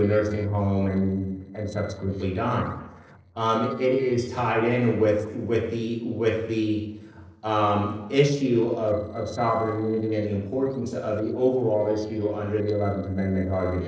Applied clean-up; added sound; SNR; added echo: neural separator model SepFormer DNS4.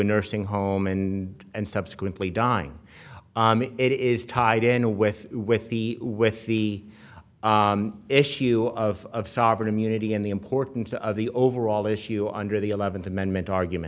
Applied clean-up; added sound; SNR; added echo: none; none; none; none.